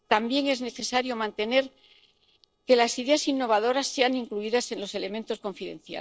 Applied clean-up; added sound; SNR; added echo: neural separator model SepFormer DNS4.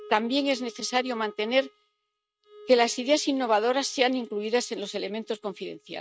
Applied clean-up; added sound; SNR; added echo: neural mask model RNNoise.